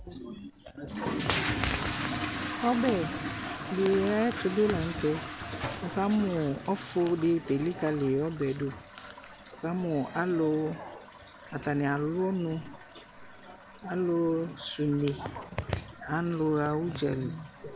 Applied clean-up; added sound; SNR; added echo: none; Fill (with liquid) / Toilet flush; 9 dB; none.